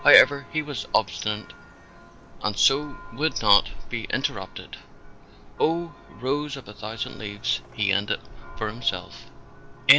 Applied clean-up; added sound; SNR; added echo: none; Church bell; 12 dB; none.